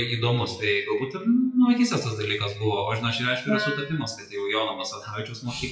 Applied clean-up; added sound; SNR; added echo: classical method WPE with log-MMSE.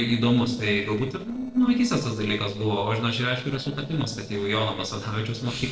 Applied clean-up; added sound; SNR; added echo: neural separator model SepFormer DNS4.